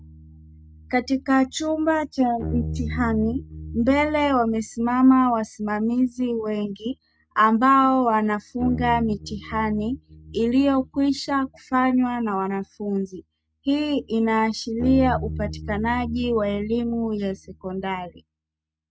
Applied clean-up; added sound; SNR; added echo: neural mask model RNNoise.